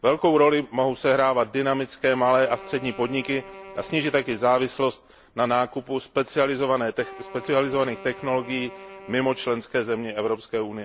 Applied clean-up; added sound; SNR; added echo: none; Wind instrument, woodwind instrument; 19 dB; none.